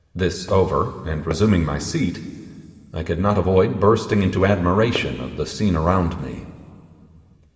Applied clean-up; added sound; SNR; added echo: none; Fireworks; 20 dB; reverberation time 2.6 s.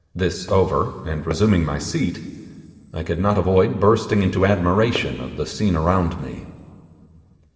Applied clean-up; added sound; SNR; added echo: neural separator model SepFormer DNS4.